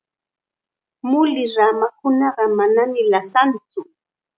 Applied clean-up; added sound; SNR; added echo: none; none; none; none.